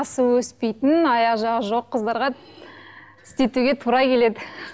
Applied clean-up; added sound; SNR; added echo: none; none; none; none.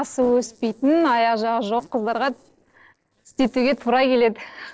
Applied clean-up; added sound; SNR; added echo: neural separator model SepFormer DNS4.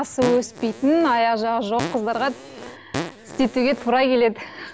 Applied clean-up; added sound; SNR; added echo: none; Fart; 11 dB; none.